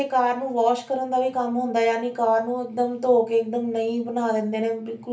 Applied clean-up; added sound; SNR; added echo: none; none; none; reverberation time 0.3 s.